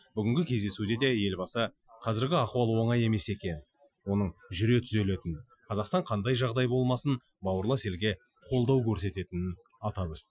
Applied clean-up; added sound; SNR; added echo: classical method Wiener filter.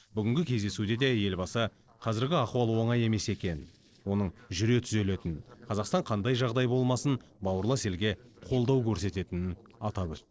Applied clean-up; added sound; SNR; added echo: neural separator model SepFormer DNS4.